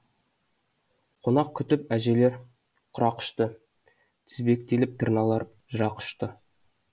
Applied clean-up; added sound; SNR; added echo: none; none; none; none.